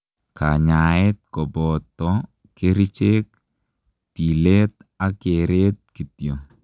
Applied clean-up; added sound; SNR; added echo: none; none; none; none.